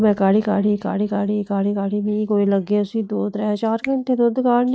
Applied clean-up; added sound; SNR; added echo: neural mask model DeepFilterNet 3.